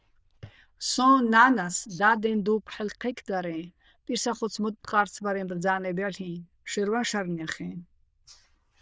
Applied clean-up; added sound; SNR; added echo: neural diffusion model UNIVERSE++.